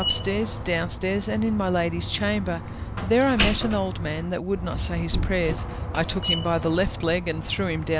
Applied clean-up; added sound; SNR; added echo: none; Slam; 4 dB; none.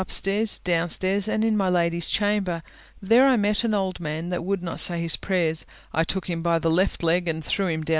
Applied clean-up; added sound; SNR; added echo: none; none; none; none.